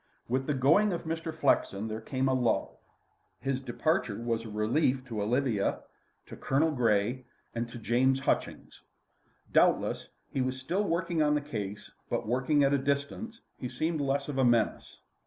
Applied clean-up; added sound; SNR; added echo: none; none; none; none.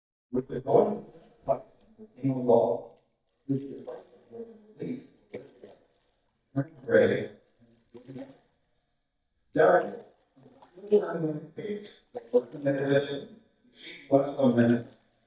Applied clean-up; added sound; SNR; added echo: neural mask model DeepFilterNet 3.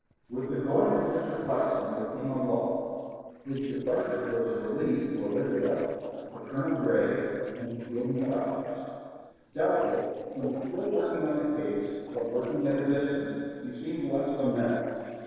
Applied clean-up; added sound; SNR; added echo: neural separator model SepFormer DNS4.